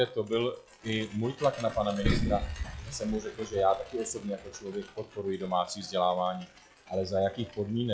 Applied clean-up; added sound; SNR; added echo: classical method log-MMSE.